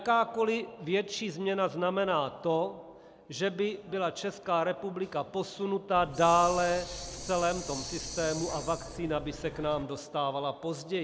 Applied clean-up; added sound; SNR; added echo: none; Hiss; 11 dB; none.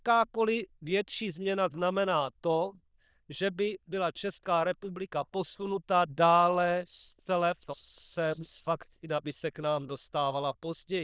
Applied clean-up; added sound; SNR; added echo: neural diffusion model UNIVERSE++.